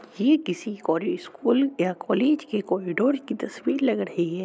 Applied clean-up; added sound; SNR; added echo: none; none; none; none.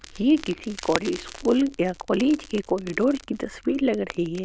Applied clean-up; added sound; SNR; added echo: neural diffusion model UNIVERSE++.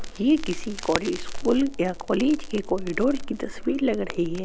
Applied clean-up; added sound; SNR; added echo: none; Crackle; 7 dB; none.